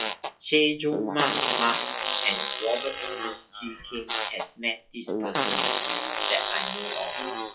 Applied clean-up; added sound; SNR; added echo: classical method WPE with log-MMSE.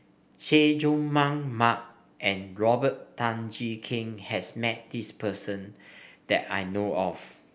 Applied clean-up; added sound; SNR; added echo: none; none; none; none.